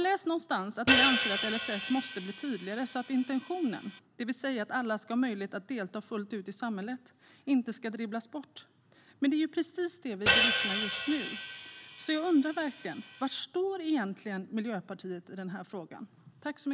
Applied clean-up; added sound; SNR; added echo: none; Hi-hat; -4 dB; none.